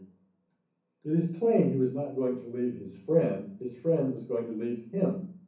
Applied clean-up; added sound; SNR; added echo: none; none; none; reverberation time 0.6 s.